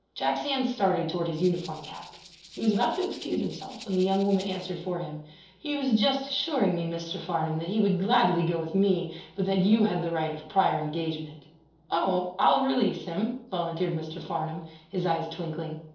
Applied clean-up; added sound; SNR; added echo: neural separator model SepFormer DNS4.